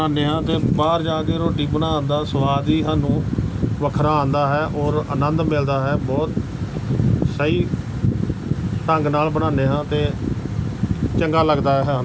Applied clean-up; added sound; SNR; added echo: none; none; none; none.